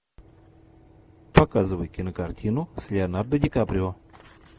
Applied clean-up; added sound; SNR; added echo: none; none; none; none.